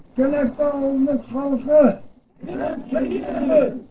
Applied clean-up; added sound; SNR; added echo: neural separator model SepFormer DNS4.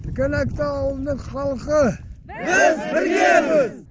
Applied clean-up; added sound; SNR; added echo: none; none; none; none.